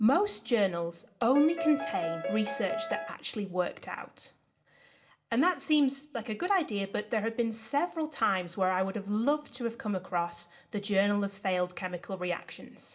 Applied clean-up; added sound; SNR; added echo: none; Piano; 4 dB; reverberation time 0.4 s.